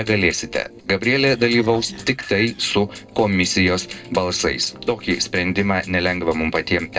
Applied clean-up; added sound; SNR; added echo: neural separator model SepFormer DNS4.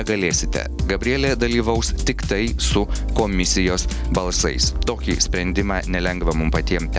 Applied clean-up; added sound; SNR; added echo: none; none; none; none.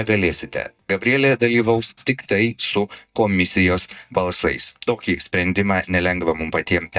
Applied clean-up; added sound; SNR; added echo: neural mask model DeepFilterNet 3.